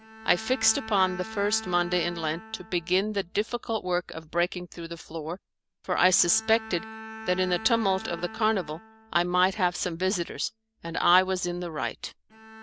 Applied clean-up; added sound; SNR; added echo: none; Bowed string instrument; 16 dB; none.